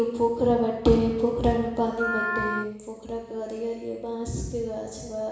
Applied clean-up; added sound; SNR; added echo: none; Wind instrument, woodwind instrument; 6 dB; reverberation time 1.0 s.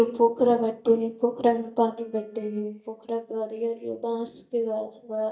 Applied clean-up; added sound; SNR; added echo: neural mask model DeepFilterNet 3.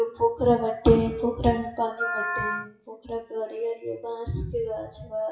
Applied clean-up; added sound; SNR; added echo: classical method WPE with log-MMSE.